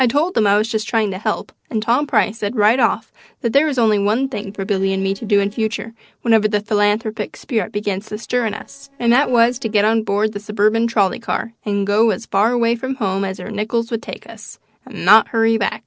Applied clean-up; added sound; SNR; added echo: neural separator model SepFormer DNS4.